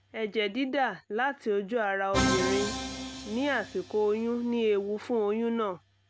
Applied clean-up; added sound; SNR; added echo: none; Musical instrument; 7 dB; none.